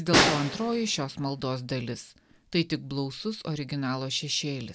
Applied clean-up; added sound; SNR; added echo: none; Snare drum; 0 dB; none.